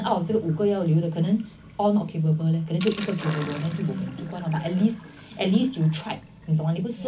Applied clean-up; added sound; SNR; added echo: none; Sink (filling or washing); 17 dB; reverberation time 0.4 s.